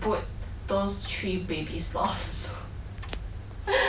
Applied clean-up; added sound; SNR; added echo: none; Tick-tock; 17 dB; none.